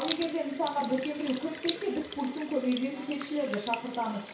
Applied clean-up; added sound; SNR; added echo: none; Sink (filling or washing) / Water tap, faucet; 9 dB; reverberation time 0.6 s.